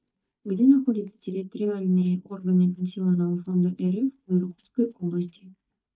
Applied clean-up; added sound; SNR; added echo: neural mask model DeepFilterNet 3.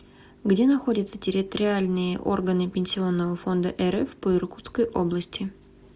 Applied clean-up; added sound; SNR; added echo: none; none; none; none.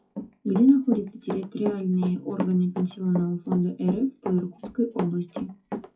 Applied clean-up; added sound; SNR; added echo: classical method WPE with log-MMSE.